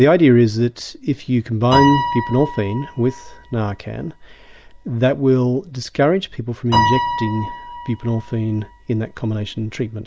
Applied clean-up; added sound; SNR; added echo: none; Piano; 7 dB; none.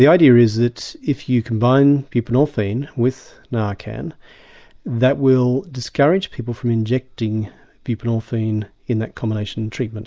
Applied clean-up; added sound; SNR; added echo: none; none; none; none.